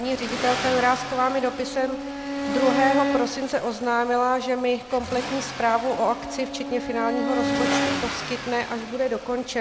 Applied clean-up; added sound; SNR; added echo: none; Accelerating, revving, vroom + Bowed string instrument; 4 dB; none.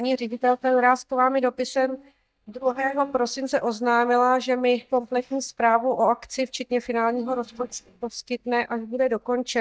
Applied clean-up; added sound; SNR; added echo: neural mask model DeepFilterNet 3.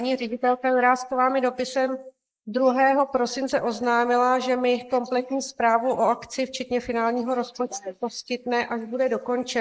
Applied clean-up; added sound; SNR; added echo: neural mask model Resemble Enhance denoiser.